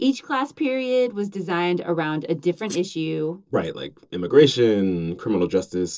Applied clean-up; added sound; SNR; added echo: neural separator model SepFormer DNS4.